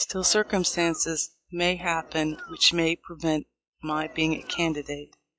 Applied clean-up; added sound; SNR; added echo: classical method log-MMSE.